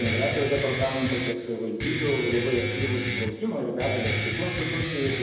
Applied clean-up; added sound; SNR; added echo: none; Guitar; 2 dB; reverberation time 0.9 s.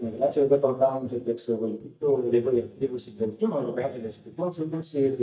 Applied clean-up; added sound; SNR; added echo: neural mask model DeepFilterNet 3.